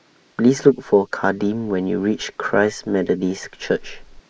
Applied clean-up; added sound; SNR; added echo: neural mask model Resemble Enhance denoiser.